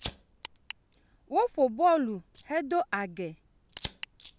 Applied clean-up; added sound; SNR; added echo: none; Fire; 18 dB; none.